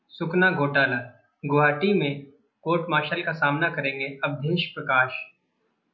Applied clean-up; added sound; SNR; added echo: none; none; none; none.